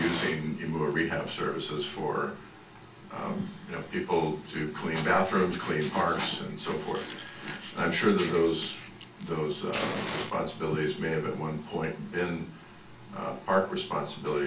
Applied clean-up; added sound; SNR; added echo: none; Fire; 13 dB; reverberation time 0.3 s.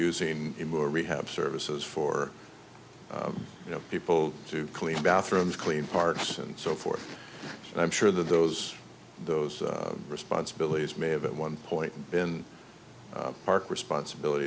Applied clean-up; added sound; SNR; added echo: none; none; none; none.